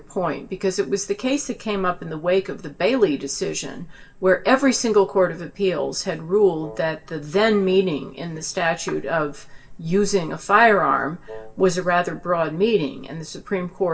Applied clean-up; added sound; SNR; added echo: none; Wind instrument, woodwind instrument; 19 dB; reverberation time 0.2 s.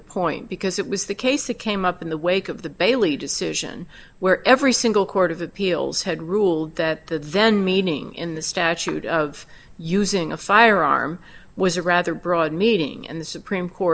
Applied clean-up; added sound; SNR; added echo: none; none; none; none.